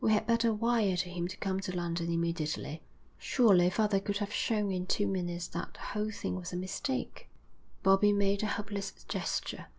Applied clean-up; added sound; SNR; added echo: none; none; none; none.